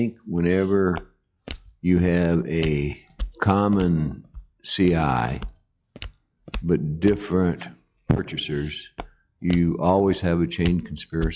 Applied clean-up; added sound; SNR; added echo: classical method log-MMSE.